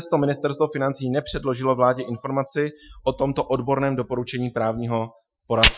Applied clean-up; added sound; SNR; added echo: classical method Wiener filter.